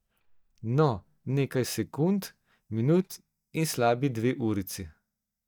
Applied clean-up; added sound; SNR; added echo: neural mask model DeepFilterNet 3.